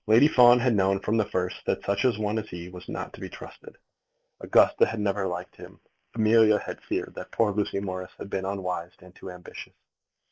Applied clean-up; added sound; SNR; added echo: neural mask model Resemble Enhance denoiser.